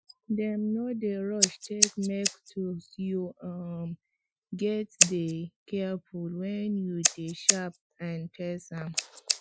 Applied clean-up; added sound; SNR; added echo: classical method Wiener filter.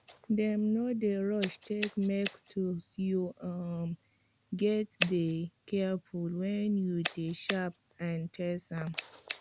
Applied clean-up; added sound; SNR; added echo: none; Scissors; -1 dB; none.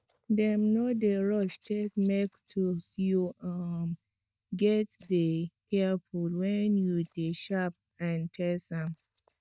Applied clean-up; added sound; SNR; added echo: neural mask model DeepFilterNet 3.